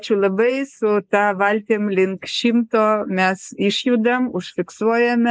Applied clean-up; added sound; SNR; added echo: neural mask model Resemble Enhance denoiser.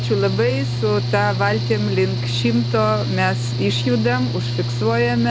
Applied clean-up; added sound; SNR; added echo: none; Mechanical fan / Engine; 1 dB; none.